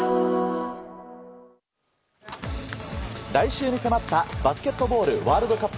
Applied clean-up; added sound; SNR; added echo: none; none; none; none.